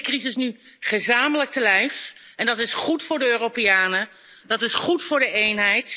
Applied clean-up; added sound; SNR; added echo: none; none; none; none.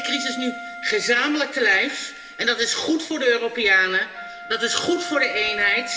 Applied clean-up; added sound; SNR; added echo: none; Wind instrument, woodwind instrument; 14 dB; reverberation time 1.9 s.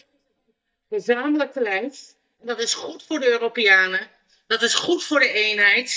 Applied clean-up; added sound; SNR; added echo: neural mask model DeepFilterNet 3.